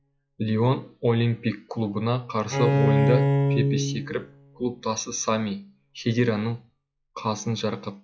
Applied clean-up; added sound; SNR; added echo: classical method log-MMSE.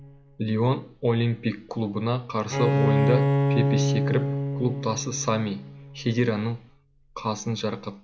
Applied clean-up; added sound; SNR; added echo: none; Bowed string instrument; 0 dB; none.